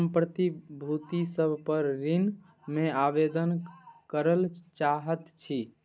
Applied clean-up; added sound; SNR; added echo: none; none; none; none.